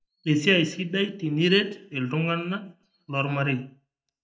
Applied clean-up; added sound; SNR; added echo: neural mask model DeepFilterNet 3.